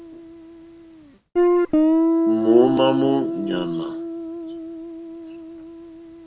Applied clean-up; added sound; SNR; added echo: none; Guitar; -2 dB; reverberation time 0.5 s.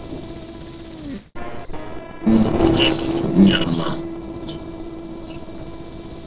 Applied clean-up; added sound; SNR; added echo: neural separator model SepFormer DNS4.